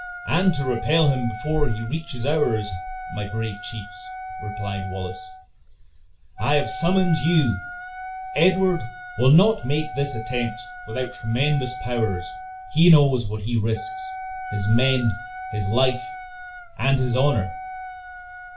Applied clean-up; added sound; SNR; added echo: none; Wind instrument, woodwind instrument; 12 dB; reverberation time 0.3 s.